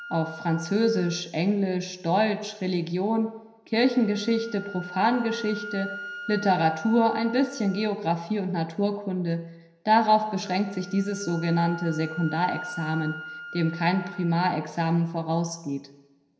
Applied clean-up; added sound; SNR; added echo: none; Wind instrument, woodwind instrument; 16 dB; reverberation time 0.9 s.